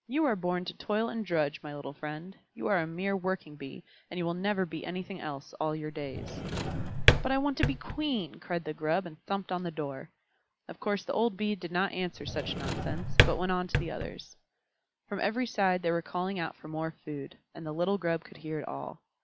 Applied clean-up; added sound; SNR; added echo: none; Drawer open or close; -3 dB; none.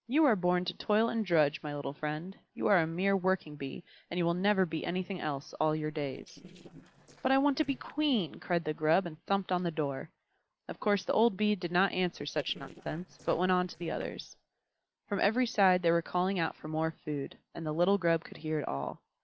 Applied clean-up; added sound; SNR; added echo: neural separator model SepFormer DNS4.